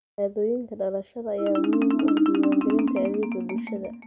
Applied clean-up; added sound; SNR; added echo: none; Marimba, xylophone; -3 dB; none.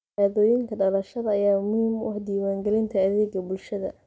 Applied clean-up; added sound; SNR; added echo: none; none; none; none.